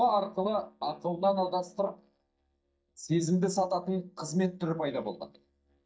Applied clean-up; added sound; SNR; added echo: neural mask model DeepFilterNet 3.